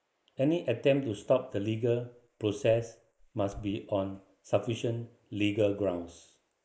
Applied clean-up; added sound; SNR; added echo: neural mask model Resemble Enhance denoiser.